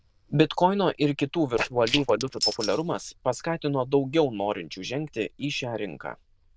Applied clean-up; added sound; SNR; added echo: neural diffusion model UNIVERSE++.